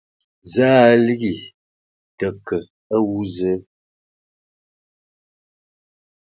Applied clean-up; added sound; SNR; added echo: none; none; none; none.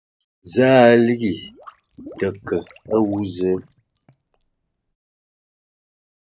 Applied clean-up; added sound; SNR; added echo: none; Liquid; 19 dB; none.